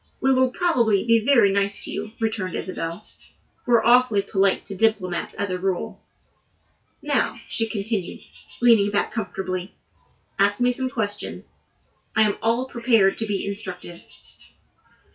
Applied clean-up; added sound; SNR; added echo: classical method WPE with log-MMSE.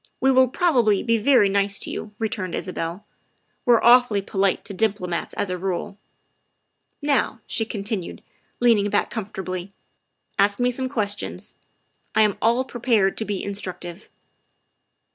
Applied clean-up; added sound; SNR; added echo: none; none; none; none.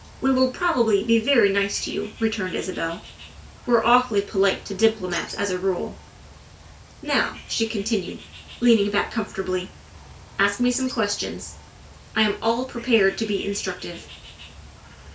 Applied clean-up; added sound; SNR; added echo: none; Bird; 18 dB; reverberation time 0.3 s.